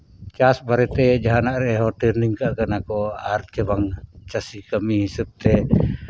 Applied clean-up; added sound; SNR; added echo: none; none; none; none.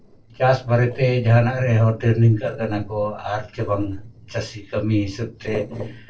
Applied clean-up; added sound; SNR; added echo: neural separator model SepFormer DNS4.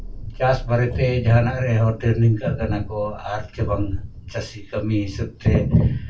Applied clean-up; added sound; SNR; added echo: none; Thunder; 18 dB; reverberation time 0.2 s.